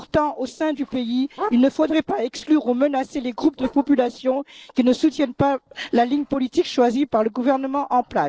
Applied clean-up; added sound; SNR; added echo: neural separator model SepFormer DNS4.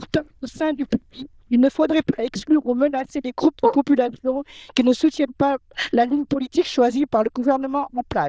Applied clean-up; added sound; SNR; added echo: neural diffusion model UNIVERSE++.